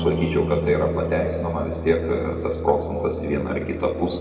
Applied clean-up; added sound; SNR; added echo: none; Guitar; 6 dB; reverberation time 2.0 s.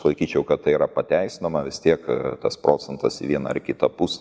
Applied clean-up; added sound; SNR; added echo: none; none; none; none.